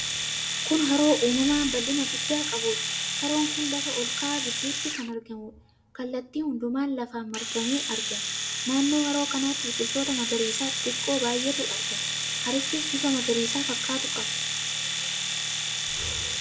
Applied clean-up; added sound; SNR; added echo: none; Domestic sounds, home sounds; 0 dB; reverberation time 0.3 s.